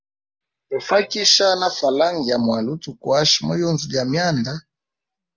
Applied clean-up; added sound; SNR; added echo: none; none; none; none.